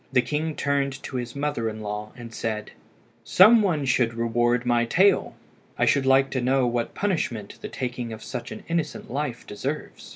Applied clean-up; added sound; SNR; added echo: none; none; none; none.